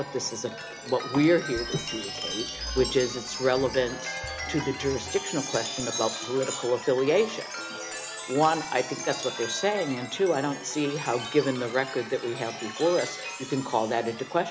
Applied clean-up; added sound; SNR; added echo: none; Chime; 8 dB; none.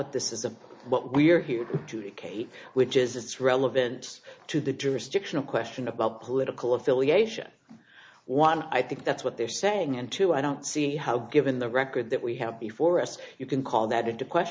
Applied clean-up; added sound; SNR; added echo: none; none; none; none.